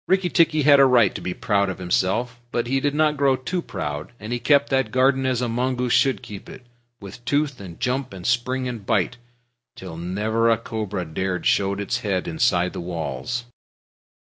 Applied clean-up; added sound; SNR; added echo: none; none; none; none.